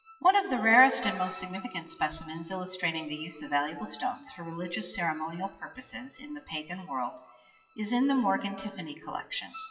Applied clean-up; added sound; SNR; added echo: classical method WPE with log-MMSE.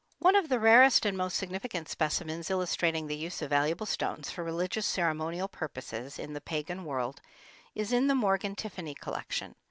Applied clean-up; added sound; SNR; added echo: none; none; none; none.